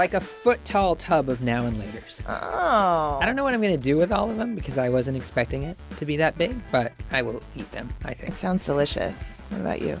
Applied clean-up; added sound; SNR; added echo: none; none; none; none.